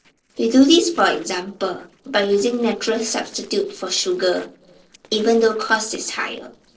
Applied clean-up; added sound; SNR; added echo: neural separator model SepFormer DNS4.